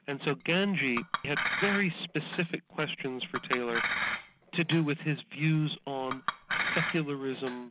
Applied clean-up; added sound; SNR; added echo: none; Chink, clink; 4 dB; none.